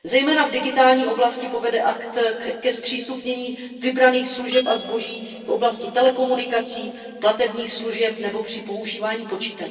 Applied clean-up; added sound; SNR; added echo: neural separator model SepFormer DNS4.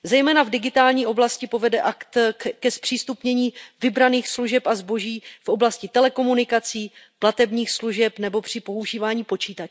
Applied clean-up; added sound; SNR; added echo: none; none; none; none.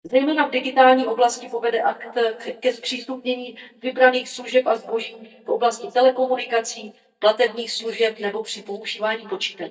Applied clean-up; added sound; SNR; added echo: neural mask model DeepFilterNet 3.